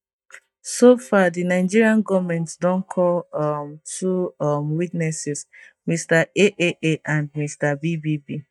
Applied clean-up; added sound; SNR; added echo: neural mask model DeepFilterNet 3.